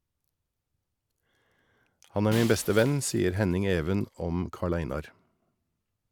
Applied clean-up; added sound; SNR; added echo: none; Shatter; 16 dB; none.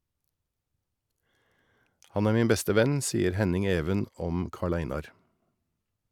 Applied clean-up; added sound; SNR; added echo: none; none; none; none.